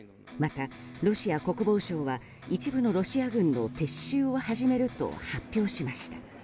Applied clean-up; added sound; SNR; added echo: none; Electric guitar; 16 dB; none.